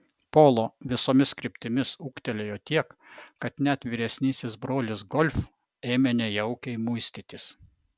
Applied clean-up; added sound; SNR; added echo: none; none; none; none.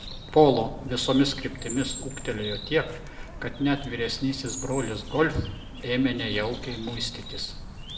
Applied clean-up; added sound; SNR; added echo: none; Bird; 10 dB; reverberation time 0.6 s.